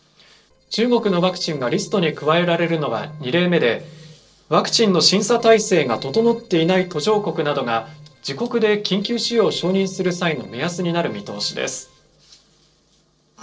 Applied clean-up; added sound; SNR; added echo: neural separator model SepFormer DNS4.